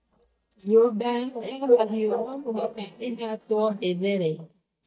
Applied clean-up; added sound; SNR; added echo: neural mask model DeepFilterNet 3.